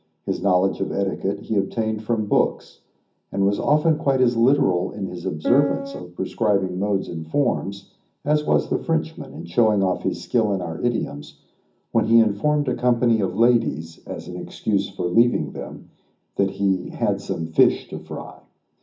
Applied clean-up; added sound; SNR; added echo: none; Piano; 2 dB; reverberation time 0.4 s.